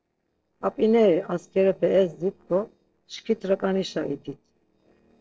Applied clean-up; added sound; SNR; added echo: neural separator model SepFormer DNS4.